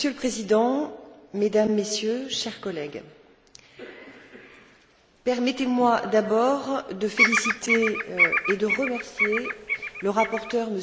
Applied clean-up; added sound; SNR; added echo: none; Bird vocalization, bird call, bird song; 0 dB; none.